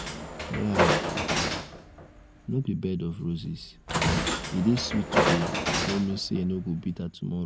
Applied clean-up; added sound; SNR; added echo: none; Train; -1 dB; none.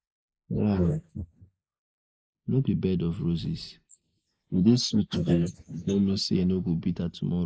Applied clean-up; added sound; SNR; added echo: neural mask model Resemble Enhance denoiser.